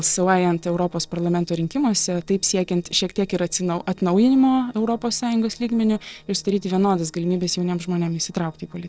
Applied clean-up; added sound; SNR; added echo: neural separator model SepFormer DNS4.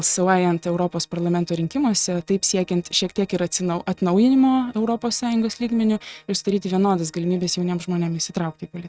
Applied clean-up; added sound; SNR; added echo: neural mask model RNNoise.